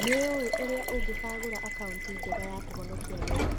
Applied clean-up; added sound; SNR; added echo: none; Subway, metro, underground + Liquid; -2 dB; none.